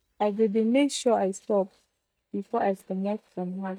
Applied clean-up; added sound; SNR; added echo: neural mask model DeepFilterNet 3.